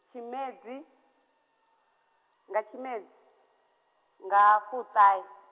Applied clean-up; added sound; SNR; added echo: none; none; none; none.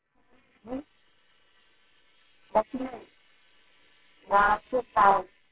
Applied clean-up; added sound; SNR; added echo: neural separator model SepFormer WHAMR!.